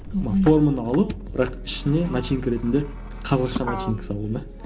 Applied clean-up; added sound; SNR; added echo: none; Motor vehicle (road); 10 dB; reverberation time 0.3 s.